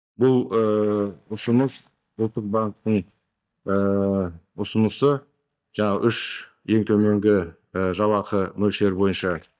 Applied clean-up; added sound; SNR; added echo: neural mask model DeepFilterNet 3.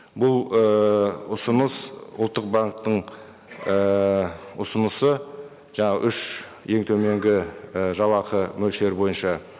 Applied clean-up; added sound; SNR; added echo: none; none; none; none.